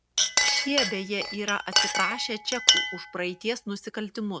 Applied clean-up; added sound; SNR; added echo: none; Chink, clink; -3 dB; none.